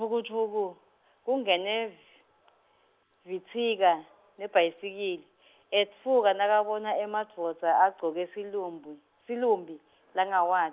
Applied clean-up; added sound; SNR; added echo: none; none; none; none.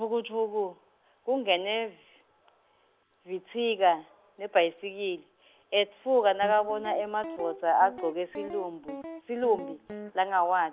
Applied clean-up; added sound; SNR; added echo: none; Guitar; 13 dB; none.